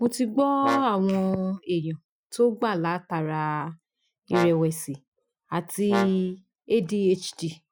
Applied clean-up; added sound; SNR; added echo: classical method Wiener filter.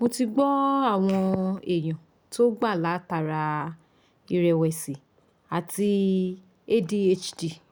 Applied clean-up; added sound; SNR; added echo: none; none; none; none.